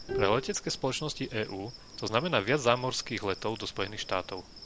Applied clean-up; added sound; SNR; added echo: none; Insect + Bowed string instrument; 11 dB; none.